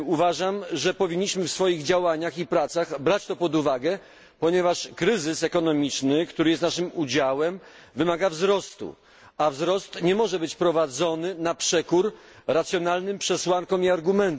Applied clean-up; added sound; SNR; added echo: none; none; none; none.